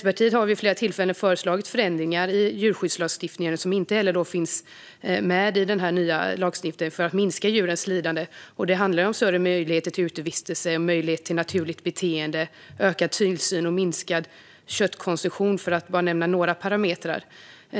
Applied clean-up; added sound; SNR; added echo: none; none; none; none.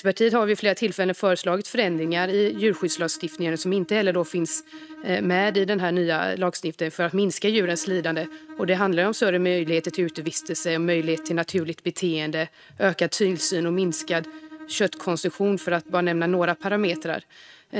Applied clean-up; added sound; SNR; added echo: neural mask model RNNoise.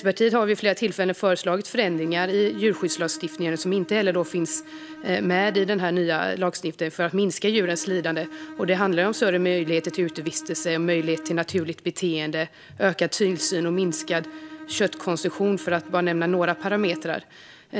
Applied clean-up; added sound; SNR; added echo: none; Bowed string instrument; 17 dB; none.